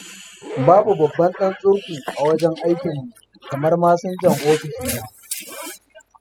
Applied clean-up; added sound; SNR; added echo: classical method spectral subtraction.